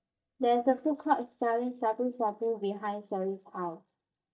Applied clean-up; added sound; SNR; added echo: neural mask model DeepFilterNet 3.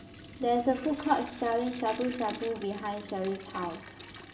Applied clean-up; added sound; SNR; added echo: none; Toilet flush; 14 dB; reverberation time 1.4 s.